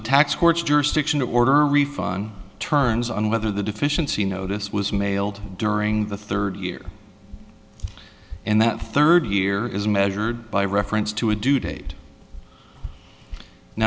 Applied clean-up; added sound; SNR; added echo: none; Walk, footsteps; 15 dB; none.